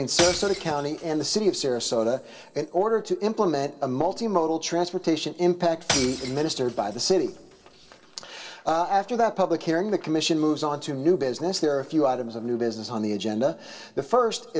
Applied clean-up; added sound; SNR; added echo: none; Shatter / Crushing; 9 dB; reverberation time 1.1 s.